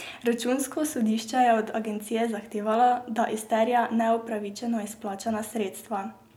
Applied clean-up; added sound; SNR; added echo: none; none; none; none.